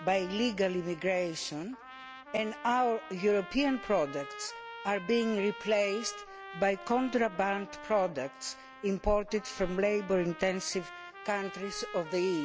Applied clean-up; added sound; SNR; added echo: none; Trumpet; 15 dB; none.